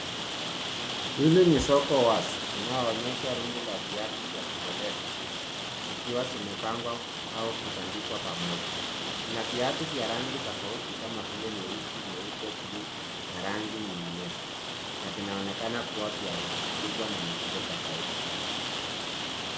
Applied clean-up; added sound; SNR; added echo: none; Rain; 2 dB; none.